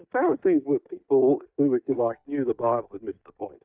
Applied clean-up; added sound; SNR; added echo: neural mask model DeepFilterNet 3.